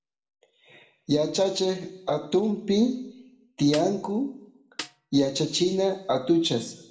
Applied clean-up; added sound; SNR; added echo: none; Snare drum; 14 dB; reverberation time 0.7 s.